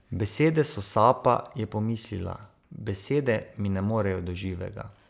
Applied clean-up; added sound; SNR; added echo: none; none; none; none.